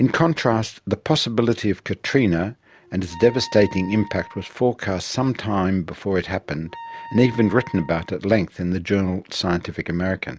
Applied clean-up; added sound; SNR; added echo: none; Wind instrument, woodwind instrument; 20 dB; none.